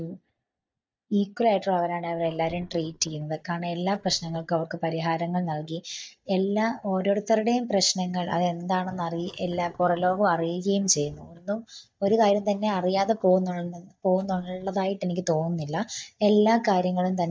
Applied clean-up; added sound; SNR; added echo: neural mask model DeepFilterNet 3.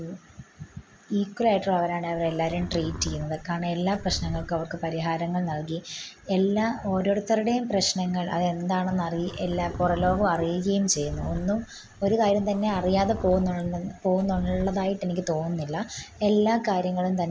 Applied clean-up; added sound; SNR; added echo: none; Livestock, farm animals, working animals; 12 dB; none.